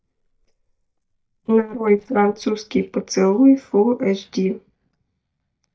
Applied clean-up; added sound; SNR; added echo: neural mask model DeepFilterNet 3.